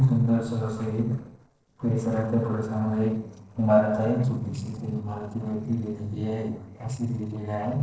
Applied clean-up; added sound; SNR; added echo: neural separator model SepFormer DNS4.